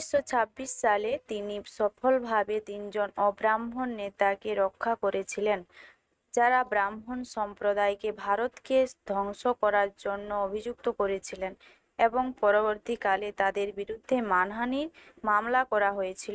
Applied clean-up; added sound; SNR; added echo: neural mask model RNNoise.